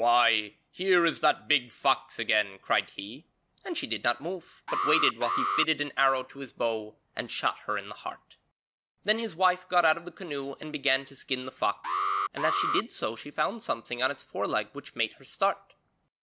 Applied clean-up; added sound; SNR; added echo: none; Alarm; 1 dB; none.